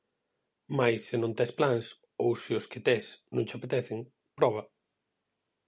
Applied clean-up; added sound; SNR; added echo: none; none; none; none.